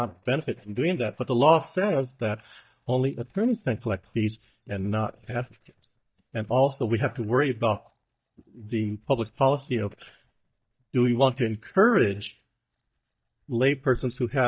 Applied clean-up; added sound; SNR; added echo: neural mask model DeepFilterNet 3.